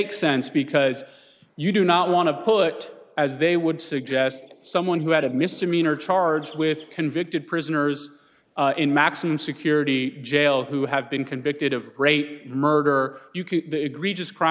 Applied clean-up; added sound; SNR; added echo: neural mask model Resemble Enhance denoiser.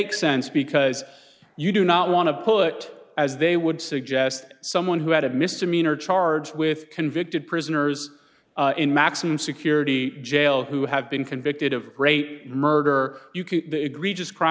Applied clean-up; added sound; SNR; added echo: none; none; none; none.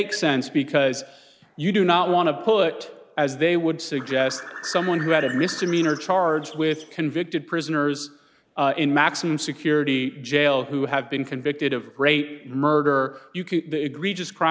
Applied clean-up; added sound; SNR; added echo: none; Bird; 13 dB; none.